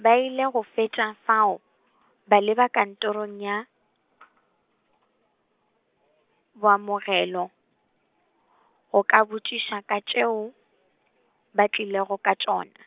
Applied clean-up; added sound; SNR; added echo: none; none; none; none.